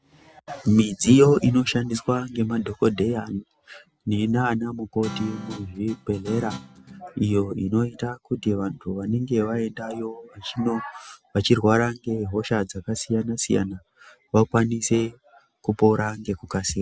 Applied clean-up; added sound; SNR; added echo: none; Guitar; 14 dB; none.